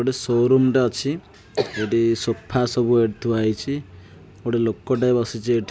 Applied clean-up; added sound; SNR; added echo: none; none; none; none.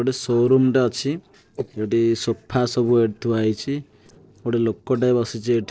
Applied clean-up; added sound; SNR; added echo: neural separator model SepFormer DNS4.